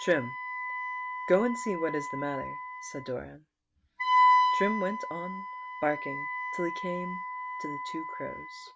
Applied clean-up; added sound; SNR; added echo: none; Wind instrument, woodwind instrument; -2 dB; none.